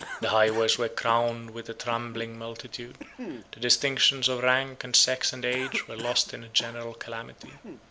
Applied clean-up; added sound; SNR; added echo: none; Cough; 16 dB; none.